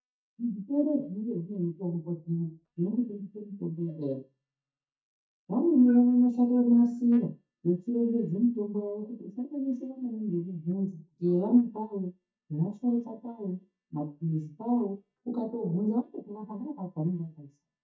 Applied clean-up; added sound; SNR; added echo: neural mask model DeepFilterNet 3.